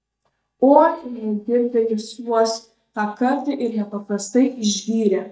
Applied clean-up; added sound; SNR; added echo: neural mask model DeepFilterNet 3.